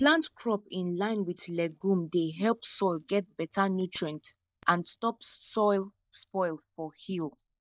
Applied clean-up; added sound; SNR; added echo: neural mask model DeepFilterNet 3.